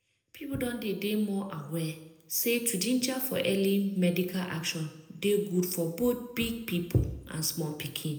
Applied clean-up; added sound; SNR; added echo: none; none; none; reverberation time 0.7 s.